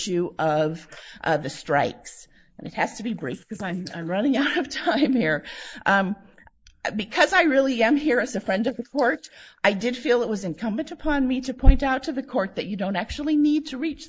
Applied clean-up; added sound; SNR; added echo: neural mask model Resemble Enhance denoiser.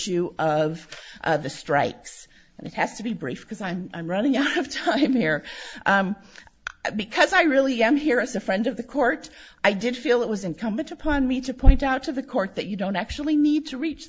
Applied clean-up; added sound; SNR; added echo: none; none; none; none.